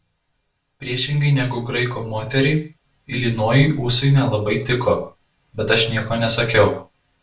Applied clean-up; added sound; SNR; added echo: none; none; none; reverberation time 0.3 s.